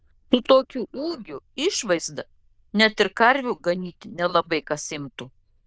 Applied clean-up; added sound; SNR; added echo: neural diffusion model UNIVERSE++.